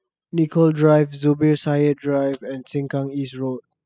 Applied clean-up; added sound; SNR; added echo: classical method spectral subtraction.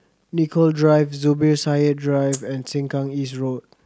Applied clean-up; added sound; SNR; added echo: none; Rattle (instrument); 15 dB; none.